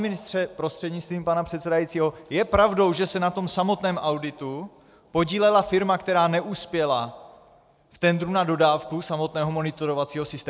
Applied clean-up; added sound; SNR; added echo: none; none; none; none.